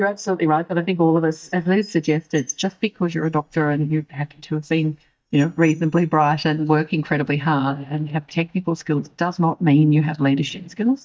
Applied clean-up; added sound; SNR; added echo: neural mask model DeepFilterNet 3.